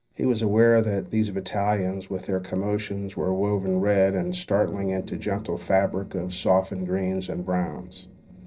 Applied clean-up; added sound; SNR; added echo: neural separator model SepFormer DNS4.